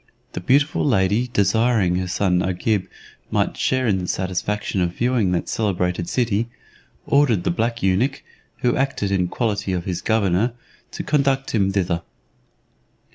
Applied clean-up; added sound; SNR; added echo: none; none; none; none.